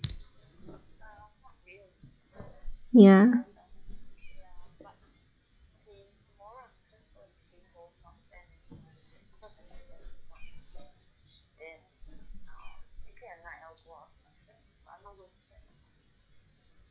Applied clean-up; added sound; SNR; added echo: classical method WPE with log-MMSE.